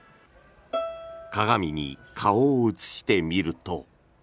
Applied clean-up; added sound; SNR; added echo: none; Bowed string instrument; 13 dB; none.